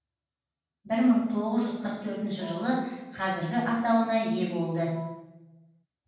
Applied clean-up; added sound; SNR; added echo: none; Wind instrument, woodwind instrument; 16 dB; reverberation time 1.2 s.